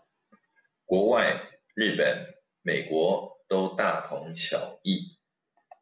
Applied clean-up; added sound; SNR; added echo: none; none; none; none.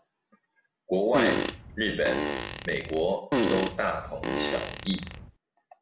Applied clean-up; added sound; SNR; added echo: none; Fart; 0 dB; none.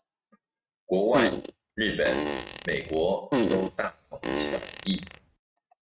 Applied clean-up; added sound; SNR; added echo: neural mask model RNNoise.